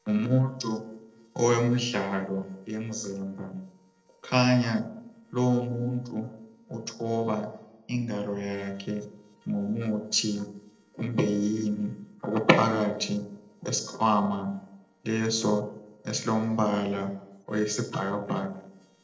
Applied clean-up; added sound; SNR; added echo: neural separator model SepFormer DNS4.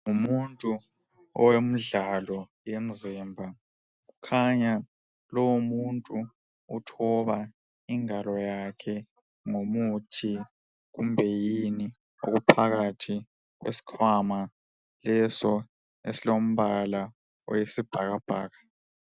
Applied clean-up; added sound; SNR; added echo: none; none; none; none.